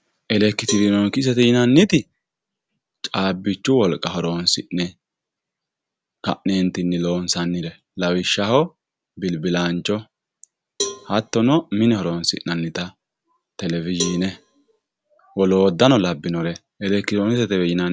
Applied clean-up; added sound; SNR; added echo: none; Cowbell; 14 dB; none.